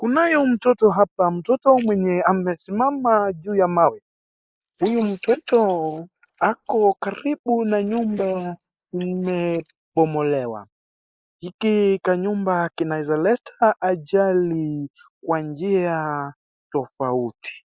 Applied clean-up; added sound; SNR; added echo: neural mask model Resemble Enhance denoiser.